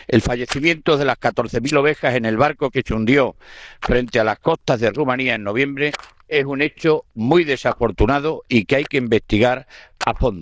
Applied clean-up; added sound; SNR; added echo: neural diffusion model UNIVERSE++.